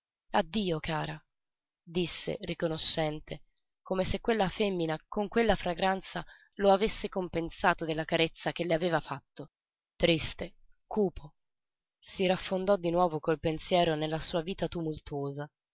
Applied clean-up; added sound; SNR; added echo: none; none; none; none.